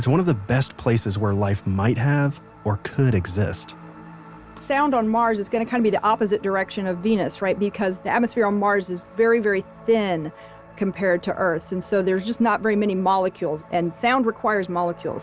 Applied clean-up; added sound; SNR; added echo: none; none; none; none.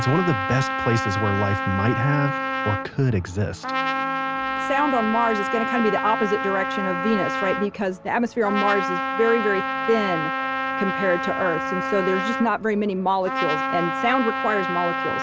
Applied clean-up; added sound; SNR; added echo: none; Trumpet; 2 dB; none.